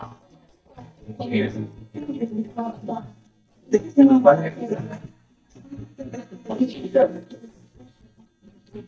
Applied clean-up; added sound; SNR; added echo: neural mask model DeepFilterNet 3.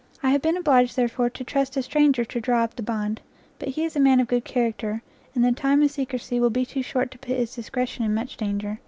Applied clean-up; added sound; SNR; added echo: none; none; none; none.